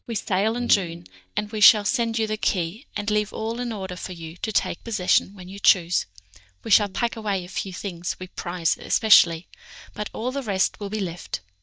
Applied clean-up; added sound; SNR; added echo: neural mask model DeepFilterNet 3.